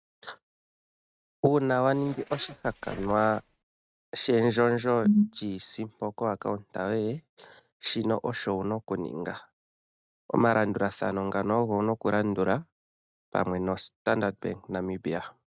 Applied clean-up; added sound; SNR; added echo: neural mask model RNNoise.